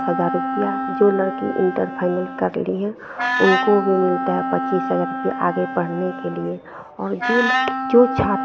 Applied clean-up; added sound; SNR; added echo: none; Wind instrument, woodwind instrument; 4 dB; none.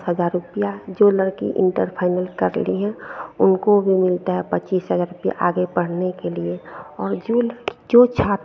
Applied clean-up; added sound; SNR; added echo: none; none; none; none.